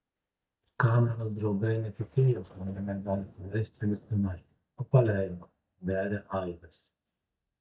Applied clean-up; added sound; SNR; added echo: neural mask model DeepFilterNet 3.